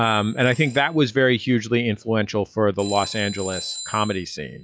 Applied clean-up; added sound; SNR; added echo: classical method log-MMSE.